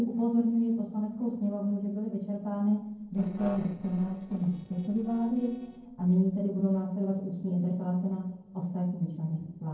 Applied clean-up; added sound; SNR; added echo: neural separator model SepFormer DNS4.